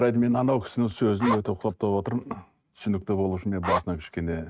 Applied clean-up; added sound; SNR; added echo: neural mask model RNNoise.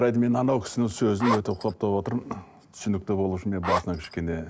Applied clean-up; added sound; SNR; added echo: none; Zipper (clothing); 4 dB; none.